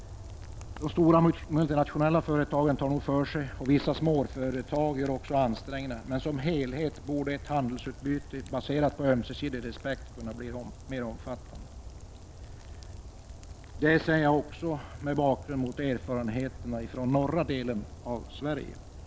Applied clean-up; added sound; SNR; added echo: none; Rain; 14 dB; none.